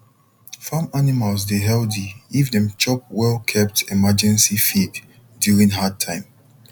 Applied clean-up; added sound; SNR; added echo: none; none; none; none.